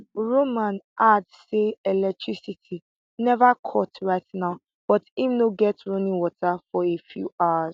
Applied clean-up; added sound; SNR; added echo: none; none; none; none.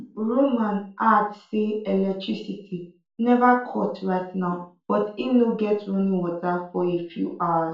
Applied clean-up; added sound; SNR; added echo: none; none; none; reverberation time 0.4 s.